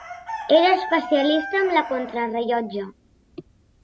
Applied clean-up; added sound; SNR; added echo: none; Chicken, rooster; 13 dB; none.